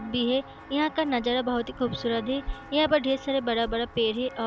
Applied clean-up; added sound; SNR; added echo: none; Walk, footsteps; 14 dB; none.